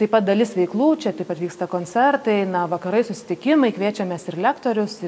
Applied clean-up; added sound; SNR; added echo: none; none; none; none.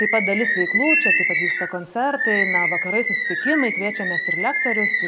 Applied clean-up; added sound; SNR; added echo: none; Bird; -3 dB; none.